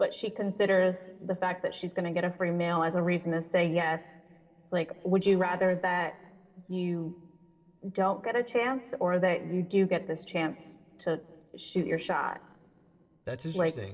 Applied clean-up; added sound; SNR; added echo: neural separator model SepFormer DNS4.